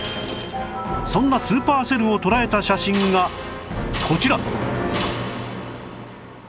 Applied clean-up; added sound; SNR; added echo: none; none; none; none.